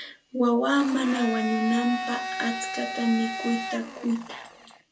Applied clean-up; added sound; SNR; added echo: none; Domestic sounds, home sounds; 7 dB; reverberation time 0.2 s.